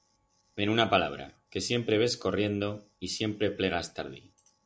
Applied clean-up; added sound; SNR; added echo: none; none; none; none.